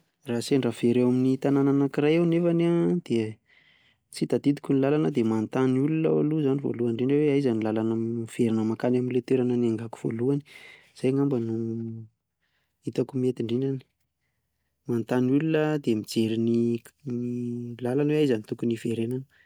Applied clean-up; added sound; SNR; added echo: none; none; none; none.